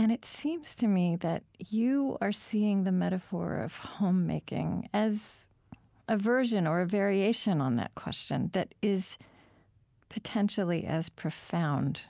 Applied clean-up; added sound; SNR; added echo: none; none; none; none.